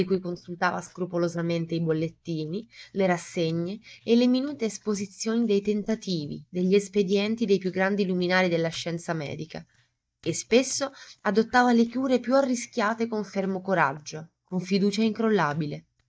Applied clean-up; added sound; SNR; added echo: neural mask model DeepFilterNet 3.